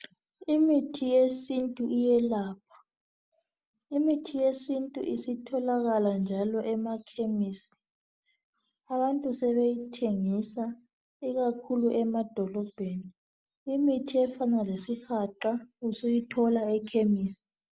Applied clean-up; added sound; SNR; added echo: none; none; none; none.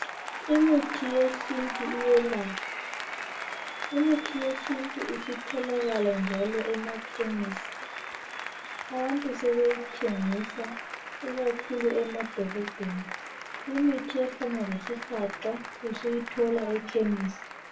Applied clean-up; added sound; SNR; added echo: none; Applause; 8 dB; reverberation time 0.2 s.